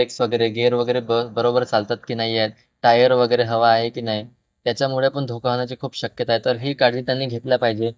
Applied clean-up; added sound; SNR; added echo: neural mask model DeepFilterNet 3.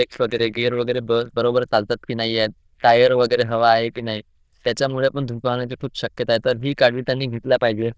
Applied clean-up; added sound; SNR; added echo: neural diffusion model UNIVERSE++.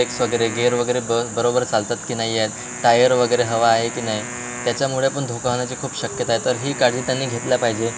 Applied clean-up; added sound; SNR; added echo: none; Wind instrument, woodwind instrument; 16 dB; none.